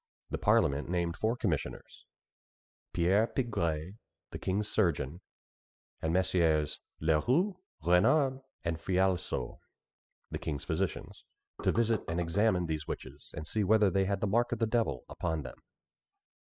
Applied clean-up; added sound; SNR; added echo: classical method spectral subtraction.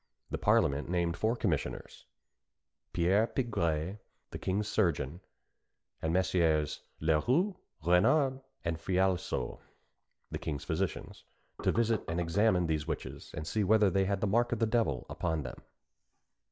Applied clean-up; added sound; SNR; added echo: none; Knock; 13 dB; none.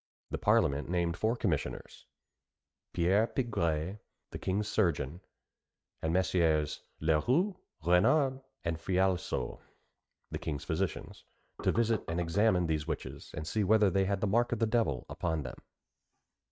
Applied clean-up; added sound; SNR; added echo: neural mask model RNNoise.